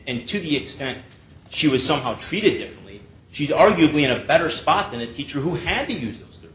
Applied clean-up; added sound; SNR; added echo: none; none; none; none.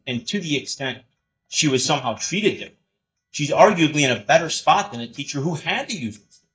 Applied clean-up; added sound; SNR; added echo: neural mask model DeepFilterNet 3.